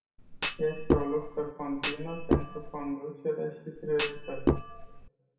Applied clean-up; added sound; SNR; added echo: none; Thump, thud; -3 dB; reverberation time 1.5 s.